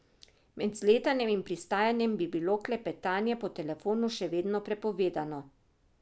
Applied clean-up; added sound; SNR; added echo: none; none; none; none.